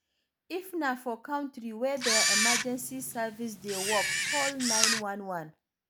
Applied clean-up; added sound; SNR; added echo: none; Camera; -5 dB; none.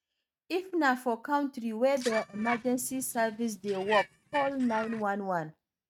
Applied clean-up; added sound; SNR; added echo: neural mask model RNNoise.